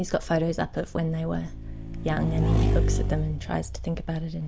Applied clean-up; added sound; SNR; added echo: none; Motorcycle / Engine; 0 dB; none.